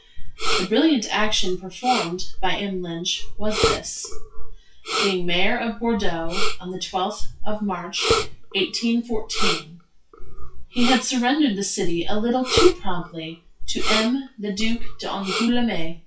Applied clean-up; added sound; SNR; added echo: classical method WPE with log-MMSE.